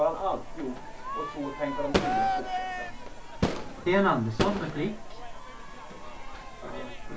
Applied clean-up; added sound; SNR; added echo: none; Crowd / Fireworks; 2 dB; reverberation time 0.2 s.